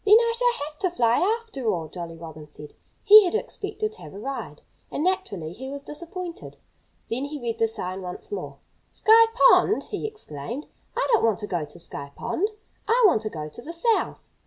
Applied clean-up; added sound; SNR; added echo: none; none; none; none.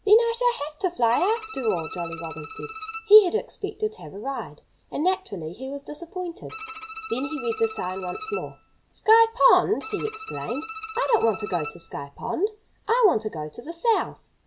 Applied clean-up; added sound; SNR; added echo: none; Bowed string instrument; 13 dB; none.